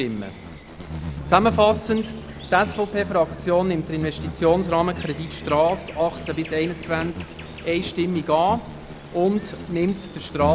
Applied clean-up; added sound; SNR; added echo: none; Insect; 11 dB; none.